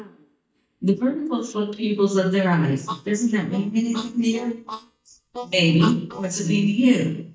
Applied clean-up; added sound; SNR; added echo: neural mask model DeepFilterNet 3.